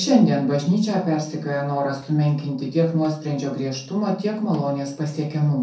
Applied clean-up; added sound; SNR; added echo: neural separator model SepFormer DNS4.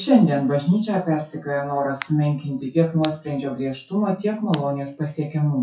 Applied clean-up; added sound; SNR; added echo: classical method WPE with log-MMSE.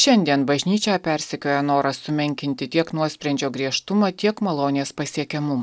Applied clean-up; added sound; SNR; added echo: none; none; none; none.